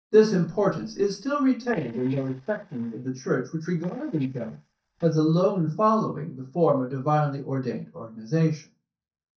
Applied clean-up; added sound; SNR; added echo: neural mask model DeepFilterNet 3.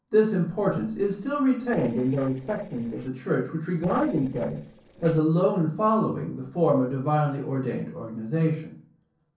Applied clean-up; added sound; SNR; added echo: neural separator model SepFormer DNS4.